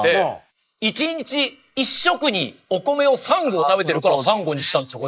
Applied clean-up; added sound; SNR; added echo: neural mask model Resemble Enhance denoiser.